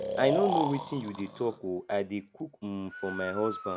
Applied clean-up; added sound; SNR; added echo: none; Breathing; 4 dB; none.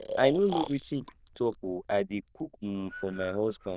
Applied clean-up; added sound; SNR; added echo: neural diffusion model UNIVERSE++.